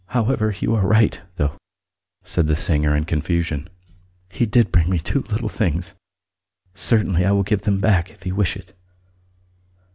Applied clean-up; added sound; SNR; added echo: none; none; none; none.